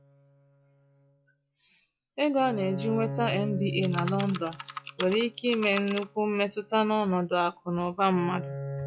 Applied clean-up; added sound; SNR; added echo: classical method log-MMSE.